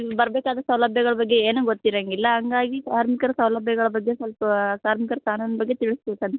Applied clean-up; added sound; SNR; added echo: none; none; none; none.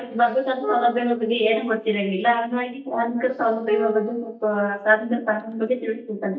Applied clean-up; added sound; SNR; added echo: neural mask model DeepFilterNet 3.